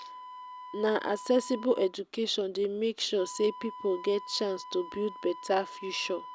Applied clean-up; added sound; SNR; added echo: none; Wind instrument, woodwind instrument; 14 dB; none.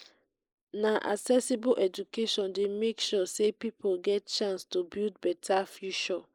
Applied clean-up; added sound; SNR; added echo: neural mask model Resemble Enhance denoiser.